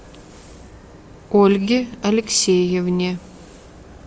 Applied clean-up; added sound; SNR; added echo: none; none; none; none.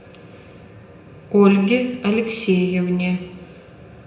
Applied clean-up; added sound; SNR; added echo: none; none; none; reverberation time 0.8 s.